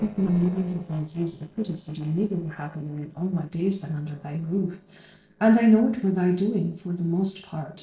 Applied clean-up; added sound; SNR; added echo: neural separator model SepFormer DNS4.